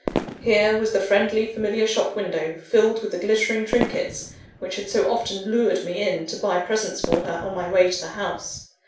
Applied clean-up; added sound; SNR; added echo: none; Fireworks; 9 dB; reverberation time 0.3 s.